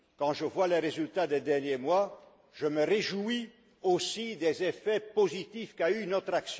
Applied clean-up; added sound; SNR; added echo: none; none; none; none.